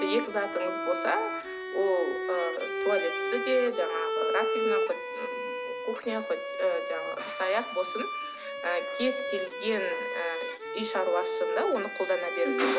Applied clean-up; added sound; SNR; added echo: none; Bowed string instrument; 2 dB; none.